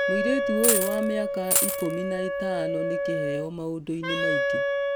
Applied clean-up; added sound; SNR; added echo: none; Coin (dropping) + Wind instrument, woodwind instrument; -4 dB; none.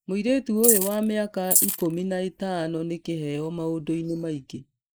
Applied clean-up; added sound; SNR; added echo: neural mask model Resemble Enhance denoiser.